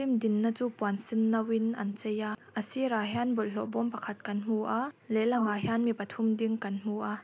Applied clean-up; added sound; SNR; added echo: neural mask model Resemble Enhance denoiser.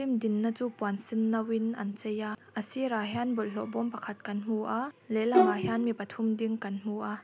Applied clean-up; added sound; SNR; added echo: none; Bowed string instrument; -2 dB; none.